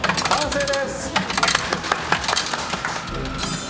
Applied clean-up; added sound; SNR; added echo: none; Coin (dropping) / Chatter; 0 dB; none.